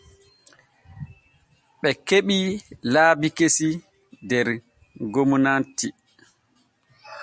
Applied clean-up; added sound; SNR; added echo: none; none; none; none.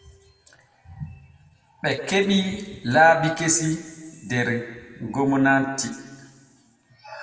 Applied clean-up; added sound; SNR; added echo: none; none; none; reverberation time 1.5 s.